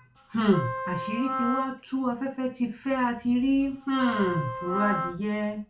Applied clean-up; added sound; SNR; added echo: none; Wind instrument, woodwind instrument; 6 dB; reverberation time 0.3 s.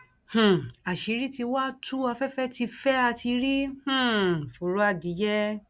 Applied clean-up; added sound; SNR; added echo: none; none; none; none.